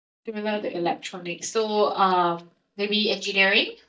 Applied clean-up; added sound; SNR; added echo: neural mask model DeepFilterNet 3.